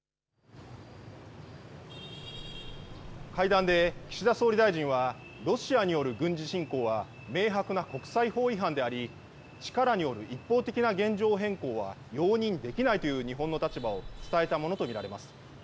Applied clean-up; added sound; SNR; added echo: none; Meow; 15 dB; none.